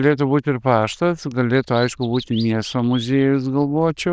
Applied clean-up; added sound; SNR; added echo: neural diffusion model UNIVERSE++.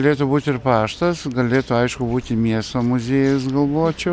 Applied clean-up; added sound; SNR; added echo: none; none; none; none.